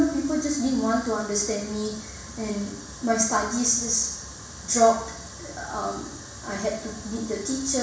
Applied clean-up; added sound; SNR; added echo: none; none; none; reverberation time 0.7 s.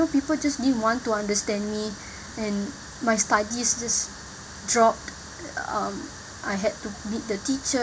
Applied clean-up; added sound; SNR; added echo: none; none; none; none.